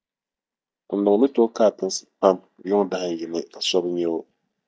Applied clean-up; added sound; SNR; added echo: neural mask model DeepFilterNet 3.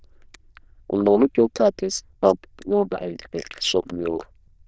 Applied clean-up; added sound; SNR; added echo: neural diffusion model UNIVERSE++.